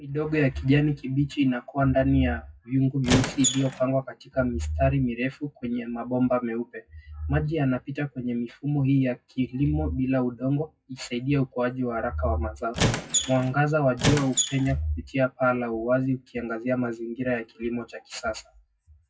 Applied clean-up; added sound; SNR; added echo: classical method WPE with log-MMSE.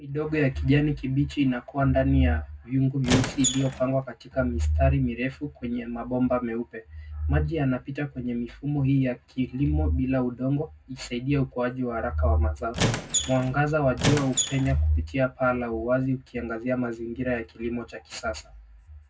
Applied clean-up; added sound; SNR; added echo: none; Squeak; 3 dB; reverberation time 0.3 s.